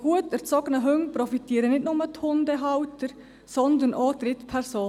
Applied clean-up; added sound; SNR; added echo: none; none; none; none.